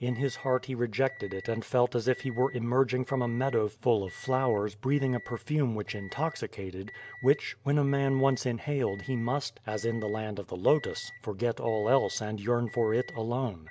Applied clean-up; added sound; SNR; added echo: none; Microwave oven; 20 dB; none.